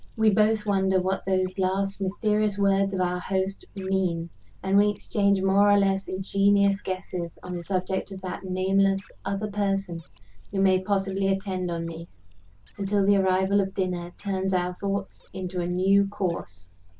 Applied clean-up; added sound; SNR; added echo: none; Bird; -2 dB; none.